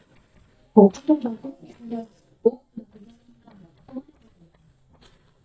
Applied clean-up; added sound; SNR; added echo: neural mask model DeepFilterNet 3.